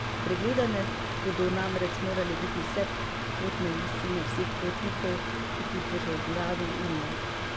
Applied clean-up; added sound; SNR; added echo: none; Mechanical fan; -1 dB; none.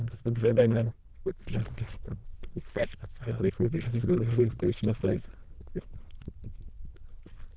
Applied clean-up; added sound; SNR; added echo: neural diffusion model UNIVERSE++.